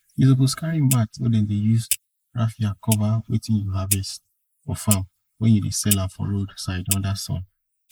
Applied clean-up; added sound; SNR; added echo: neural mask model Resemble Enhance denoiser.